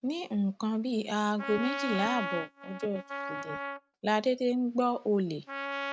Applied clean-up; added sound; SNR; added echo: neural mask model RNNoise.